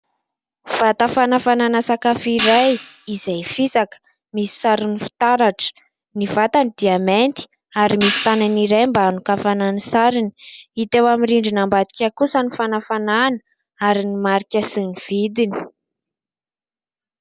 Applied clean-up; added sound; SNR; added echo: none; Hi-hat; 9 dB; none.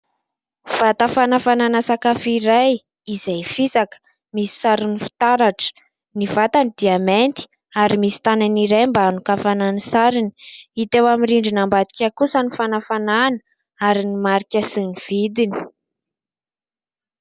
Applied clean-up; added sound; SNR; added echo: none; none; none; none.